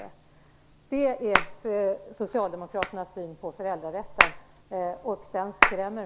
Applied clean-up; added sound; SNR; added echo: none; Hands; -1 dB; none.